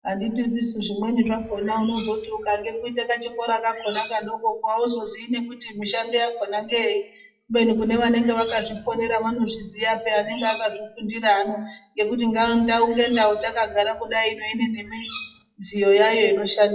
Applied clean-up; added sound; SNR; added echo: classical method WPE with log-MMSE.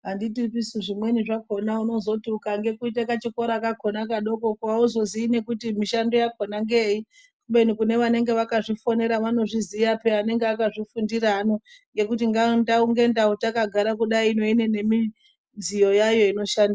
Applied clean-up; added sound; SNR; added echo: none; none; none; none.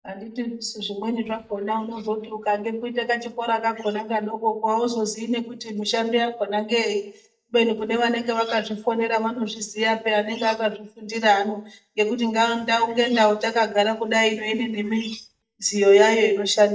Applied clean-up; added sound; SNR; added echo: neural mask model DeepFilterNet 3.